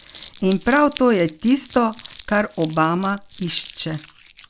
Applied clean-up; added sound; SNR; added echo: none; Crumpling, crinkling; 15 dB; none.